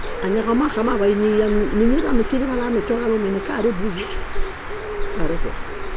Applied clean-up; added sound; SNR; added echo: none; Bird; 2 dB; none.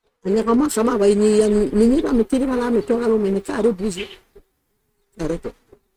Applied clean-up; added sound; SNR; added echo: neural mask model RNNoise.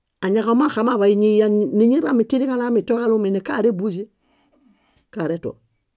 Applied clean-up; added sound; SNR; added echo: none; none; none; none.